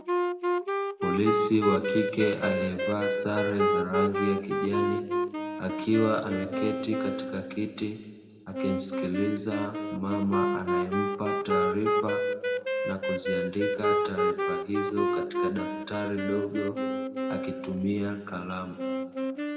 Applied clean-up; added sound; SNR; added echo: none; Wind instrument, woodwind instrument; -1 dB; reverberation time 1.6 s.